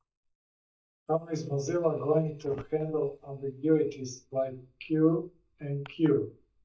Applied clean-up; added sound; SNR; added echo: neural mask model DeepFilterNet 3.